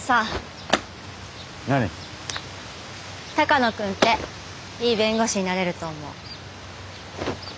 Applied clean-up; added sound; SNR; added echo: none; none; none; none.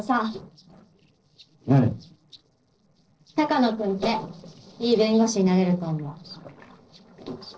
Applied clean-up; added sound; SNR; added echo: neural separator model SepFormer DNS4.